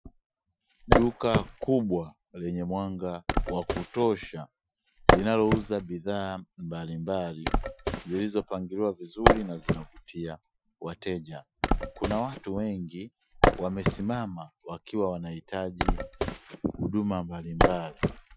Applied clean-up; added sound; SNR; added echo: classical method Wiener filter.